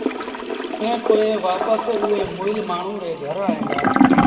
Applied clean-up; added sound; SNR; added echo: none; Toilet flush / Gurgling; -2 dB; reverberation time 1.9 s.